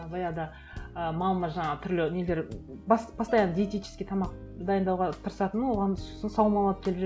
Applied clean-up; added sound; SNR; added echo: none; Bowed string instrument; 20 dB; none.